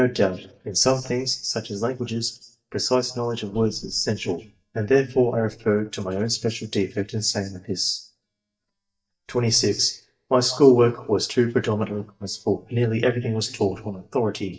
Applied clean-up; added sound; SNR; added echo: neural mask model DeepFilterNet 3.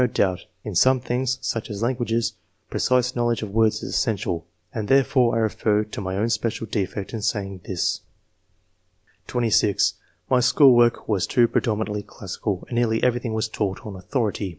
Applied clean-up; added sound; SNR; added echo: none; none; none; none.